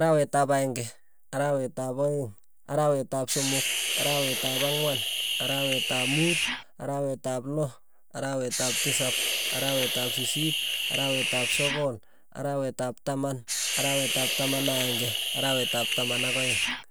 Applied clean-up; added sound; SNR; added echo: none; Hiss; -1 dB; none.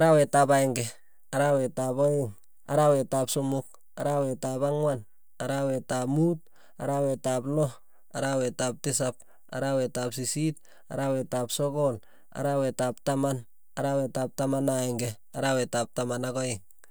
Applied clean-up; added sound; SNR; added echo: none; none; none; none.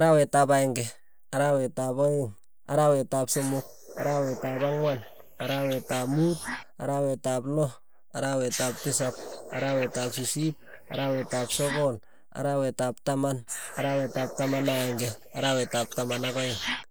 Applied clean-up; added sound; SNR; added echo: neural mask model Resemble Enhance denoiser.